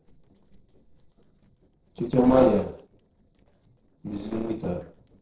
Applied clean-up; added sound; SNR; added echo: neural separator model SepFormer DNS4.